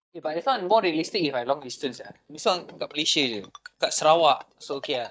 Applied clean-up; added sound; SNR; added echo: neural mask model DeepFilterNet 3.